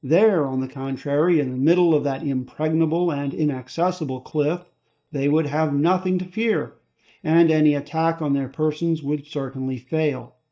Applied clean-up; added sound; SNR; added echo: neural mask model DeepFilterNet 3.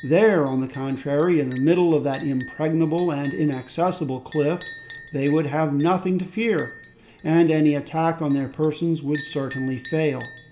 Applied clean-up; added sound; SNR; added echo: none; Chink, clink; 11 dB; reverberation time 1.6 s.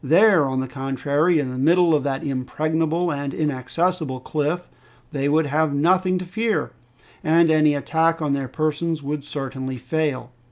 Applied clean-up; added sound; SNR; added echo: none; none; none; none.